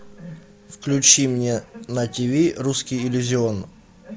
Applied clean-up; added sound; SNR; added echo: none; none; none; none.